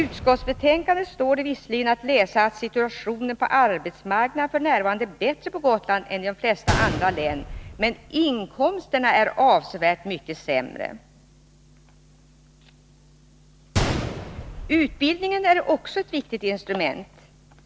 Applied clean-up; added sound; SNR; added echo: none; Gunshot, gunfire; 11 dB; none.